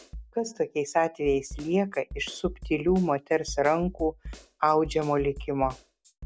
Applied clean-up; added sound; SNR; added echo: none; Snare drum; 15 dB; none.